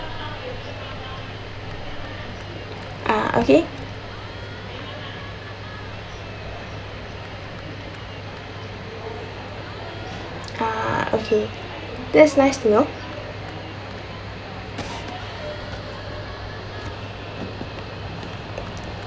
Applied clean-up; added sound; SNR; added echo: none; Cheering + Cricket / Motor vehicle (road); 16 dB; none.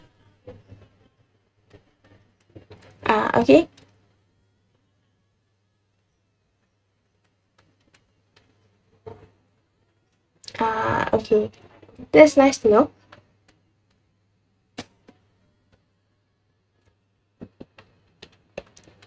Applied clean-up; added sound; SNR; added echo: neural mask model RNNoise.